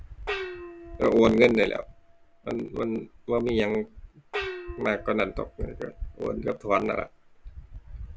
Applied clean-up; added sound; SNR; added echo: none; Gong; 14 dB; none.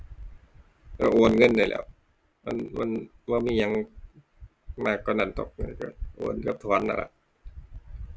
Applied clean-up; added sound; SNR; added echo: none; none; none; none.